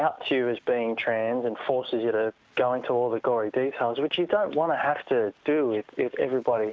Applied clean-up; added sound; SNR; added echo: none; none; none; none.